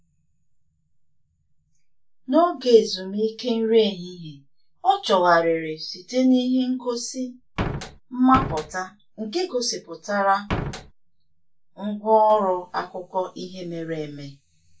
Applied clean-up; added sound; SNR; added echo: none; Slam; 4 dB; reverberation time 0.2 s.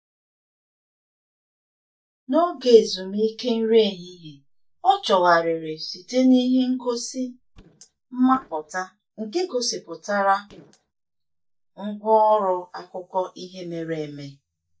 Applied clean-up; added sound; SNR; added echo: neural mask model DeepFilterNet 3.